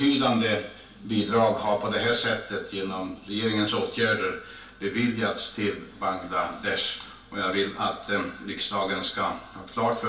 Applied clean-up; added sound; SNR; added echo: none; none; none; reverberation time 0.3 s.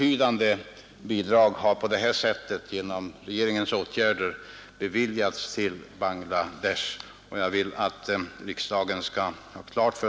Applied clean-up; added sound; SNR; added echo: none; none; none; none.